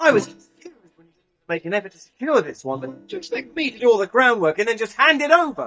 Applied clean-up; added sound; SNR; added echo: neural mask model DeepFilterNet 3.